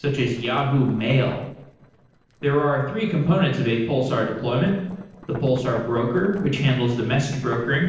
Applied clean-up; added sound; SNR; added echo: neural separator model SepFormer DNS4.